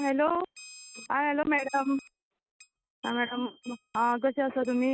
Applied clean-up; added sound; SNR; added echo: neural mask model RNNoise.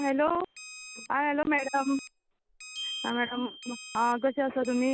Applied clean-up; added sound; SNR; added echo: none; Glockenspiel + Alarm; 14 dB; none.